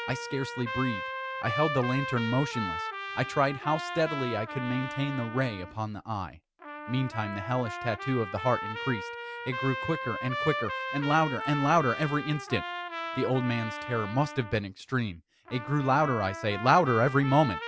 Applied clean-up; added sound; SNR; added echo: none; Trumpet; 7 dB; none.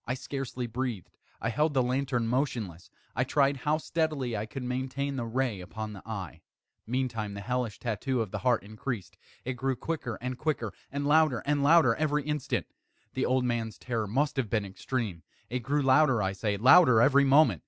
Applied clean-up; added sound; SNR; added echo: none; none; none; none.